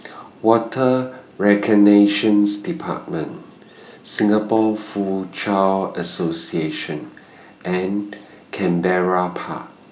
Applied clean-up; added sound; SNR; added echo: none; none; none; none.